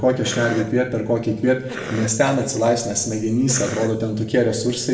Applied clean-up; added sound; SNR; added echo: none; Cough; 13 dB; reverberation time 0.8 s.